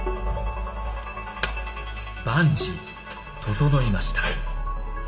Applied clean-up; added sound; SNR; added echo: none; Bowed string instrument; 18 dB; reverberation time 2.4 s.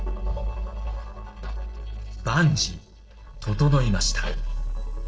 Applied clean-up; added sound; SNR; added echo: neural separator model SepFormer DNS4.